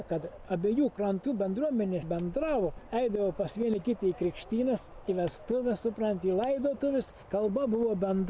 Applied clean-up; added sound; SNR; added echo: none; none; none; none.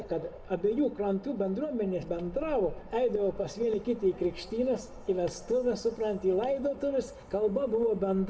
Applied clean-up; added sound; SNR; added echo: none; none; none; reverberation time 1.6 s.